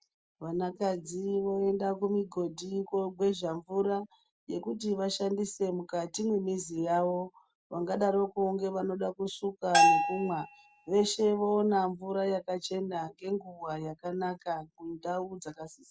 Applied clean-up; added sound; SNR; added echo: none; Bell; -4 dB; none.